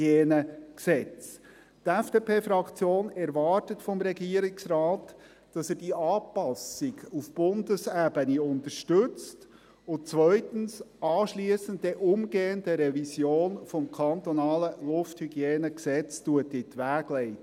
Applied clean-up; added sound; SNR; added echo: none; none; none; none.